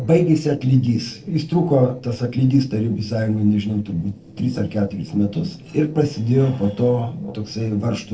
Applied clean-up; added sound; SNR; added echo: neural separator model SepFormer DNS4.